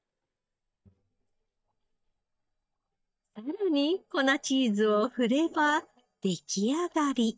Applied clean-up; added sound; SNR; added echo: neural mask model DeepFilterNet 3.